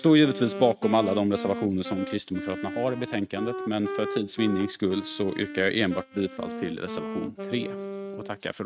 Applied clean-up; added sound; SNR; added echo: neural mask model RNNoise.